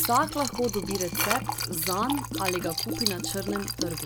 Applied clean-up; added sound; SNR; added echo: none; Liquid; 2 dB; none.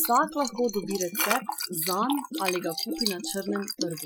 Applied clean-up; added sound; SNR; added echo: classical method Wiener filter.